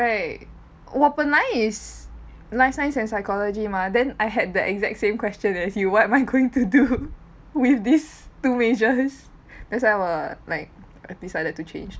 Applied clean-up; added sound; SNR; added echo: none; none; none; none.